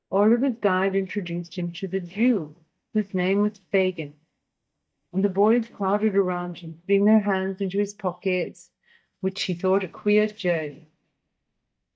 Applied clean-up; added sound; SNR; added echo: neural mask model DeepFilterNet 3.